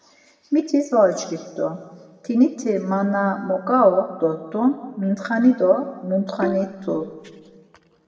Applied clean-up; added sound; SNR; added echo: none; Bowed string instrument; 11 dB; reverberation time 1.5 s.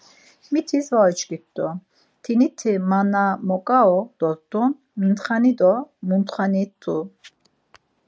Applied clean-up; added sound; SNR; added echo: none; none; none; none.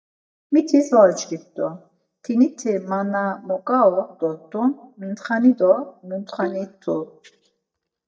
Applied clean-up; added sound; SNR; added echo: neural mask model DeepFilterNet 3.